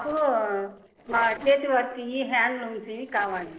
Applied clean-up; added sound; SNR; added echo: neural separator model SepFormer DNS4.